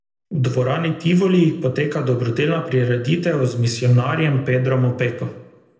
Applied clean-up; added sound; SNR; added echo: none; none; none; reverberation time 0.7 s.